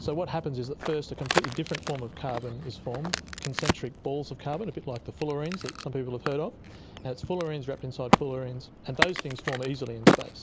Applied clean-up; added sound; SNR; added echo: none; Crack; -2 dB; none.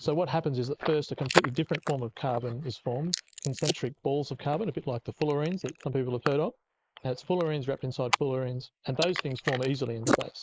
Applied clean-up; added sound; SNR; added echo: neural mask model Resemble Enhance denoiser.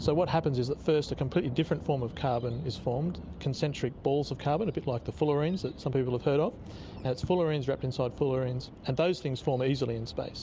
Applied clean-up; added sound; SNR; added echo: none; none; none; none.